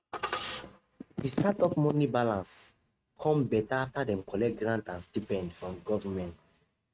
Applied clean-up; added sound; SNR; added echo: neural mask model RNNoise.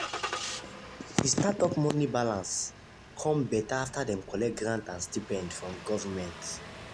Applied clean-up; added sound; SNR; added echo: none; Engine starting; 11 dB; none.